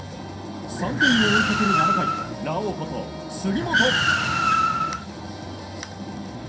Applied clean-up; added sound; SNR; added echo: none; Car; -4 dB; reverberation time 0.3 s.